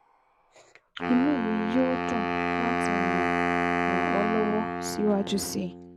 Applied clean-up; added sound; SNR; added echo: none; Wind instrument, woodwind instrument; -1 dB; none.